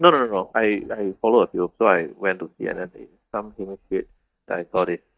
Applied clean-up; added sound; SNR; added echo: neural mask model DeepFilterNet 3.